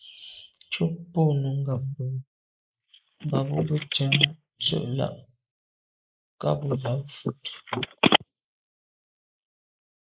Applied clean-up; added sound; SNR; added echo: neural mask model Resemble Enhance denoiser.